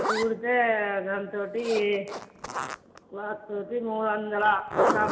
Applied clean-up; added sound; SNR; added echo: none; Zipper (clothing); 4 dB; reverberation time 1.0 s.